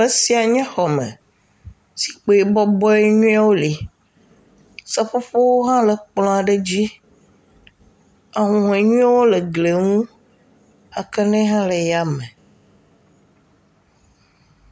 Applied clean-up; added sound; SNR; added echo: none; none; none; none.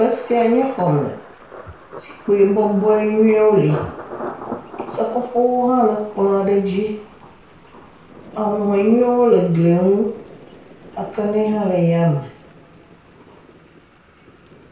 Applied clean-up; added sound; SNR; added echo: none; Thunder; 18 dB; reverberation time 0.6 s.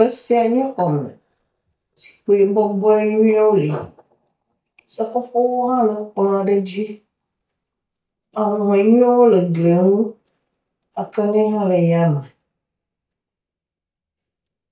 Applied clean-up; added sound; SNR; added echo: neural mask model DeepFilterNet 3.